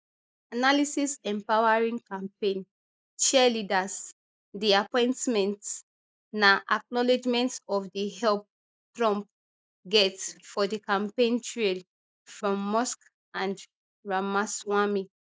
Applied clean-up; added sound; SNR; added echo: neural mask model Resemble Enhance denoiser.